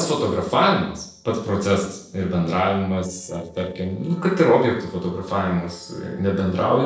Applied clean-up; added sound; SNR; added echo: neural separator model SepFormer DNS4.